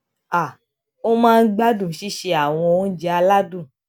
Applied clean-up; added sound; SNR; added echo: none; none; none; none.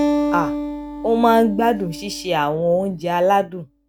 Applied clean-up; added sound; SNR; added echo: none; Acoustic guitar; 6 dB; none.